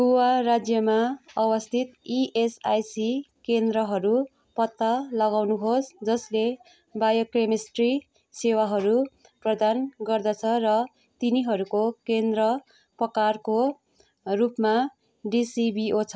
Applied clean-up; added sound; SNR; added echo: none; none; none; none.